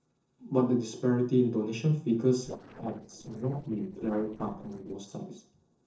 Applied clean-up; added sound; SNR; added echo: neural separator model SepFormer DNS4.